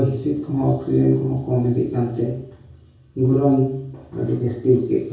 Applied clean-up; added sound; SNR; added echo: none; none; none; reverberation time 0.6 s.